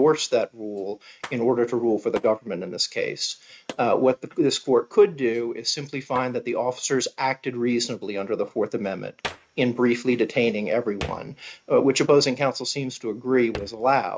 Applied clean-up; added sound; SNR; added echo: neural mask model RNNoise.